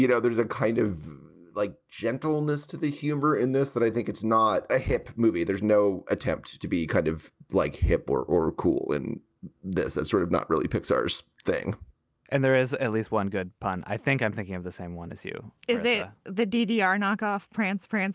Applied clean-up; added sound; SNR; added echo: none; none; none; none.